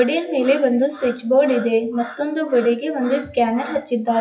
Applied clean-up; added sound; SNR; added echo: classical method WPE with log-MMSE.